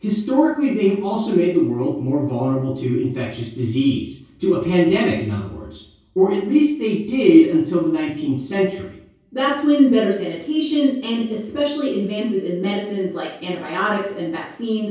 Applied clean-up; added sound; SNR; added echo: none; none; none; reverberation time 0.6 s.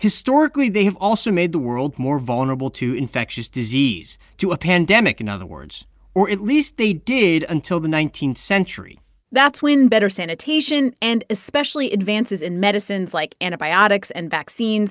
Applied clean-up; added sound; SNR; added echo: none; none; none; none.